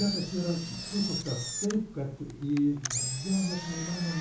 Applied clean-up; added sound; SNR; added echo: none; Engine; 6 dB; reverberation time 1.0 s.